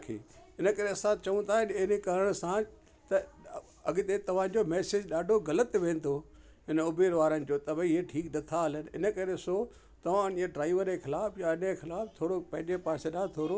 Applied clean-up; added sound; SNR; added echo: none; none; none; none.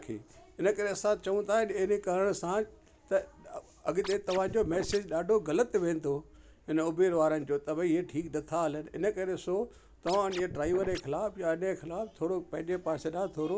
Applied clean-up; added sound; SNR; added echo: none; Scratching (performance technique); 11 dB; none.